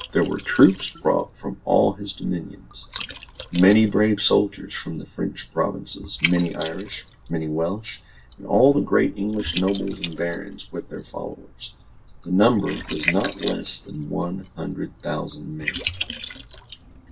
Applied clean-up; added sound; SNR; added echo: none; Liquid; 12 dB; reverberation time 0.2 s.